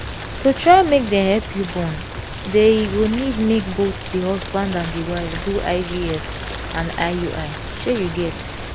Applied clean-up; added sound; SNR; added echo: none; Rain; 8 dB; none.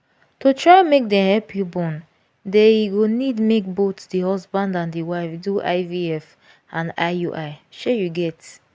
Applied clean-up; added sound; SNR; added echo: none; none; none; none.